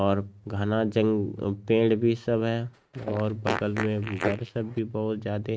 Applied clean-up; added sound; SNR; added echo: neural mask model RNNoise.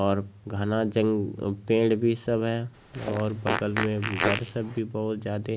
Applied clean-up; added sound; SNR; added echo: none; Fart; 5 dB; none.